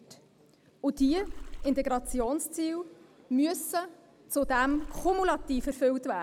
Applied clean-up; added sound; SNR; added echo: none; Water / Splash, splatter; 8 dB; none.